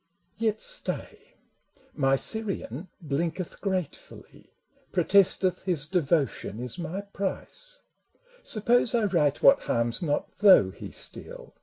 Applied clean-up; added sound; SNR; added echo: none; none; none; none.